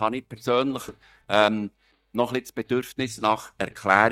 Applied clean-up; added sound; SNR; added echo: neural mask model DeepFilterNet 3.